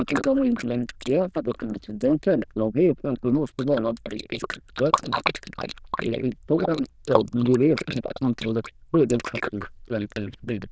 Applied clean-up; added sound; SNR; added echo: neural diffusion model UNIVERSE++.